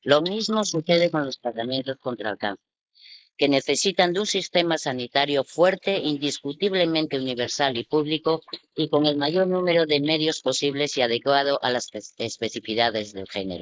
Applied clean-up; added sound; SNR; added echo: neural mask model Resemble Enhance denoiser.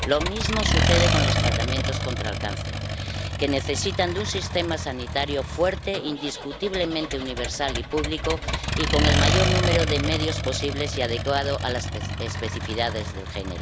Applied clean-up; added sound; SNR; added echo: none; Accelerating, revving, vroom; -2 dB; none.